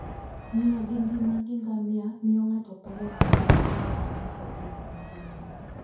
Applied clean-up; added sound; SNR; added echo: none; Crowd / Cheering / Fireworks; -1 dB; reverberation time 0.6 s.